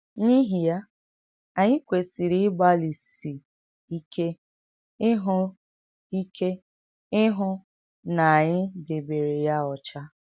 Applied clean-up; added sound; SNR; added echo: none; none; none; none.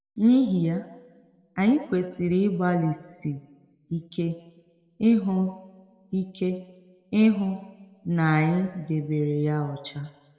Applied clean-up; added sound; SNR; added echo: none; none; none; reverberation time 1.3 s.